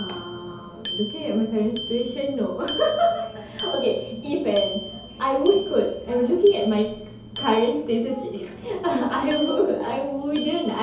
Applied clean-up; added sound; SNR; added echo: none; Bicycle bell; 14 dB; reverberation time 2.2 s.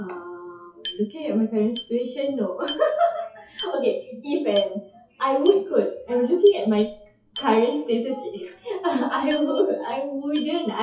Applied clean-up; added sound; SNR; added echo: classical method WPE with log-MMSE.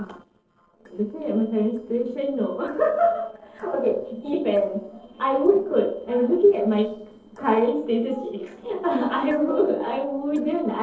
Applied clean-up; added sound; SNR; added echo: neural separator model SepFormer DNS4.